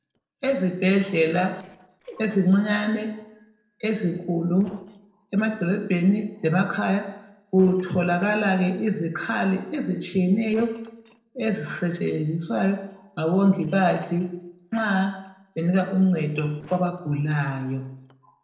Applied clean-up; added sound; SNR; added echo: neural separator model SepFormer DNS4.